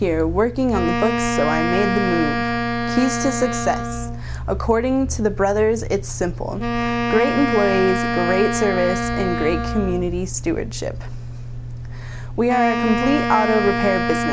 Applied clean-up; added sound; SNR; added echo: none; Wind instrument, woodwind instrument; 4 dB; none.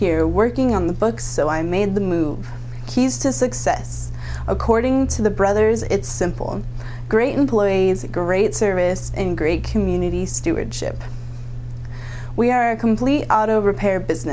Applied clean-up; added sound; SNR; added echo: none; none; none; none.